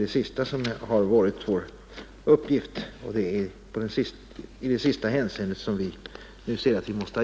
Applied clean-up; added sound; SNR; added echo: none; none; none; none.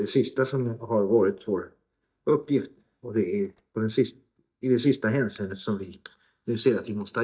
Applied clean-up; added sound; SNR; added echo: neural mask model DeepFilterNet 3.